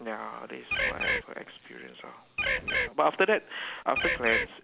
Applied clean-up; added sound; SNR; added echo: none; Bird; -3 dB; none.